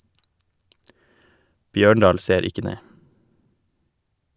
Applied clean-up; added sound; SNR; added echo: none; none; none; none.